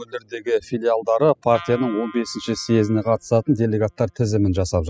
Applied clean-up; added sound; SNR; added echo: classical method spectral subtraction.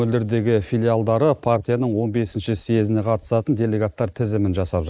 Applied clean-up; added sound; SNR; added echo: neural mask model Resemble Enhance denoiser.